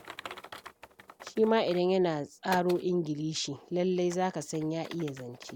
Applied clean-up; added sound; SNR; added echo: none; Typing; 18 dB; none.